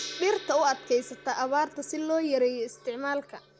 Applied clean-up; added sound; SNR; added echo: none; Gong; 17 dB; none.